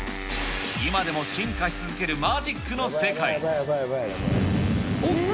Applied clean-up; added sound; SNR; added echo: none; Wind instrument, woodwind instrument; 13 dB; none.